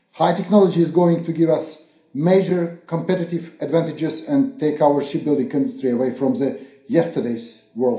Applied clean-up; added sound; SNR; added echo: none; none; none; reverberation time 0.5 s.